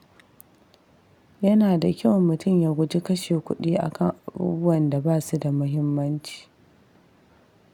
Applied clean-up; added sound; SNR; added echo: none; none; none; none.